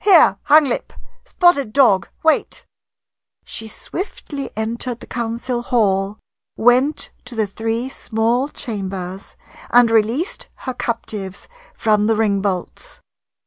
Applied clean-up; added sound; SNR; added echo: none; none; none; none.